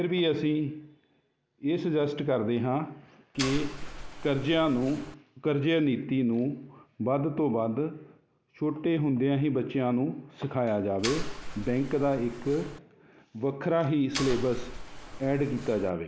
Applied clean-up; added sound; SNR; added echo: none; Mechanisms; 8 dB; none.